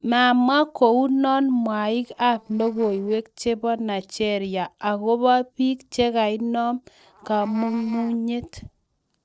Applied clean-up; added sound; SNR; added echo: neural separator model SepFormer DNS4.